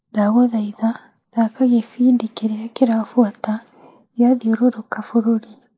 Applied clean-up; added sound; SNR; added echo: neural mask model Resemble Enhance denoiser.